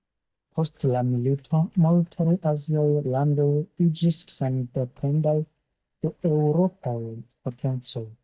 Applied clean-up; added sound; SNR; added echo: neural mask model DeepFilterNet 3.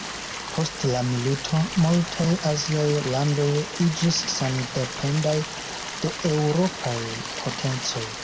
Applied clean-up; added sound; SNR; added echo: none; Stream; 8 dB; reverberation time 2.3 s.